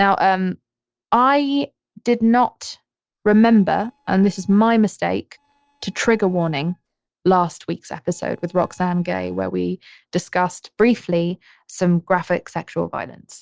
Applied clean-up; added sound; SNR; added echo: neural separator model SepFormer DNS4.